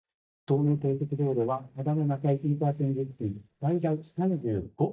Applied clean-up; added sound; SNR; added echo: neural mask model DeepFilterNet 3.